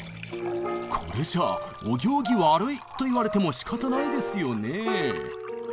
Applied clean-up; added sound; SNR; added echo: none; Liquid; 17 dB; none.